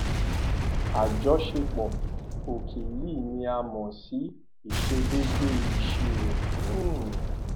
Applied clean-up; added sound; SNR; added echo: none; Boom; -4 dB; none.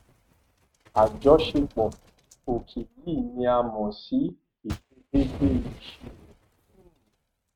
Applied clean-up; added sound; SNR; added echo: neural mask model RNNoise.